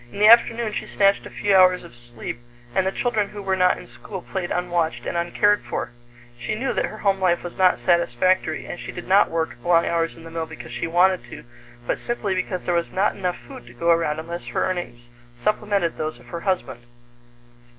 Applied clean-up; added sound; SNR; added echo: none; none; none; none.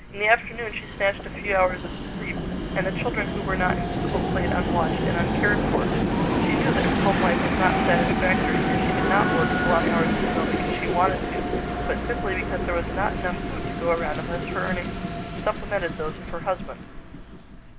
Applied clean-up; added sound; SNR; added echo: none; Train; -3 dB; none.